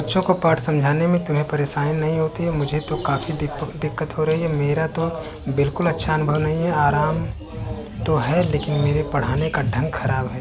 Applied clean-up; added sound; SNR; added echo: none; none; none; none.